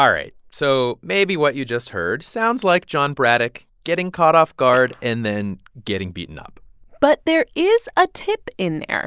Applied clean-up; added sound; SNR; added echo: neural mask model Resemble Enhance denoiser.